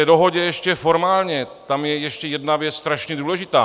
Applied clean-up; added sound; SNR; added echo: none; none; none; none.